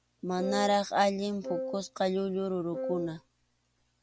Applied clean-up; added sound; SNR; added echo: none; Wind instrument, woodwind instrument; 6 dB; none.